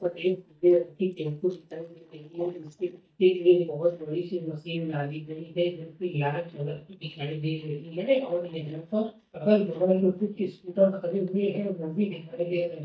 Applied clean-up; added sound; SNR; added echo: neural mask model DeepFilterNet 3.